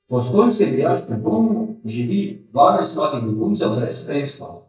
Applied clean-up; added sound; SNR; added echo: neural mask model DeepFilterNet 3.